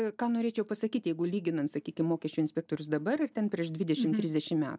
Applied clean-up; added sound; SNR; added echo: none; none; none; none.